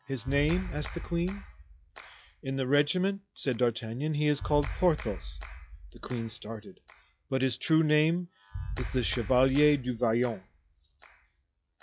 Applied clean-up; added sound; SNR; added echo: classical method log-MMSE.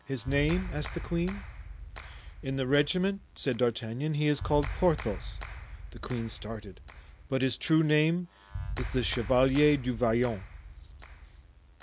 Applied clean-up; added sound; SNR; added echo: none; Clapping; 10 dB; none.